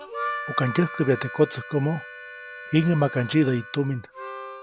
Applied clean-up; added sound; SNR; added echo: none; Harmonica; 10 dB; none.